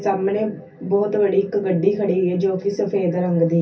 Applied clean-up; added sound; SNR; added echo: none; none; none; reverberation time 0.3 s.